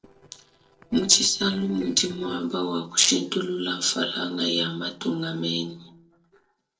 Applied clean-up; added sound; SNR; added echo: neural separator model SepFormer DNS4.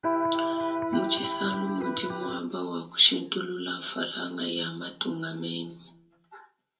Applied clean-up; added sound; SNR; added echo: none; Electric guitar; 3 dB; reverberation time 0.2 s.